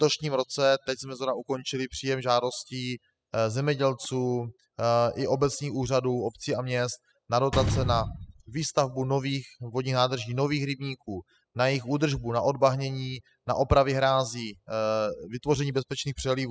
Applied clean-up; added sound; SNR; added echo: classical method spectral subtraction.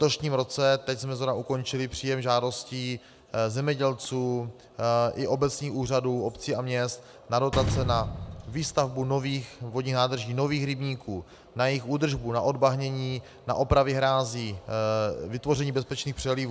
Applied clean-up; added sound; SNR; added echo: none; Slam; 8 dB; none.